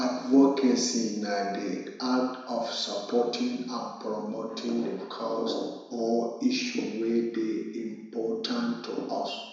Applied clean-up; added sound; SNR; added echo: none; none; none; reverberation time 1.0 s.